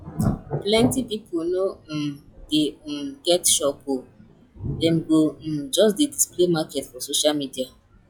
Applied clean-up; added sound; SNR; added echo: classical method log-MMSE.